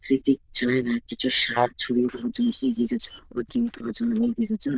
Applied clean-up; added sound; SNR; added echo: neural diffusion model UNIVERSE++.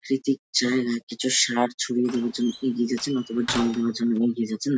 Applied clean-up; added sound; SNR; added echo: none; Slam; 13 dB; none.